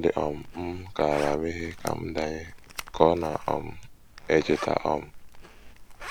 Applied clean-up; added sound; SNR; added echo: none; Zipper (clothing); 13 dB; none.